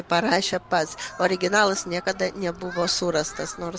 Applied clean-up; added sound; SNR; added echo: none; Human group actions; 17 dB; none.